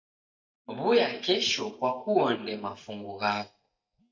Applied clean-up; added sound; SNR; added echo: neural mask model DeepFilterNet 3.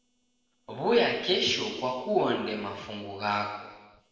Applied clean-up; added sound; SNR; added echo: neural separator model SepFormer DNS4.